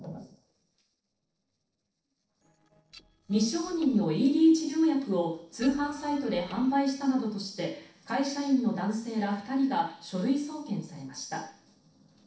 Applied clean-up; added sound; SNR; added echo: neural separator model SepFormer DNS4.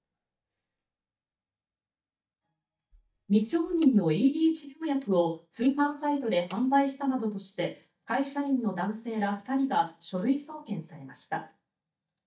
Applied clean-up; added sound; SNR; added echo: neural mask model DeepFilterNet 3.